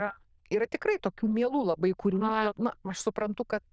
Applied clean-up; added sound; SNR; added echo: neural diffusion model UNIVERSE++.